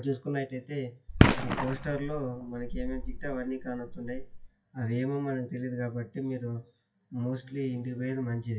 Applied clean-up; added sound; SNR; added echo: classical method WPE with log-MMSE.